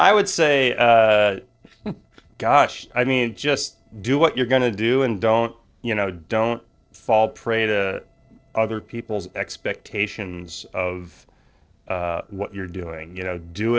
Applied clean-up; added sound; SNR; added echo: neural separator model SepFormer DNS4.